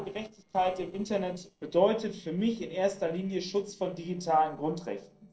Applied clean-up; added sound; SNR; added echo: neural separator model SepFormer DNS4.